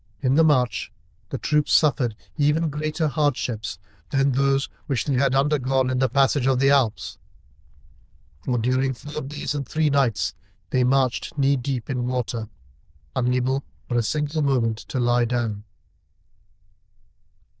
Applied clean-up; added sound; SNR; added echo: neural diffusion model UNIVERSE++.